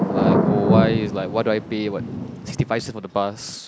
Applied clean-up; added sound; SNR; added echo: none; Thunder / Rain; -2 dB; none.